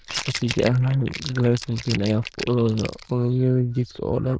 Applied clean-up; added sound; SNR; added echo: neural diffusion model UNIVERSE++.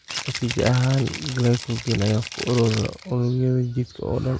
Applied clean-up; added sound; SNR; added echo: none; Rattle (instrument); 12 dB; none.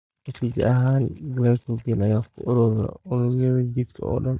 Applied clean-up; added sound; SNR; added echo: neural mask model DeepFilterNet 3.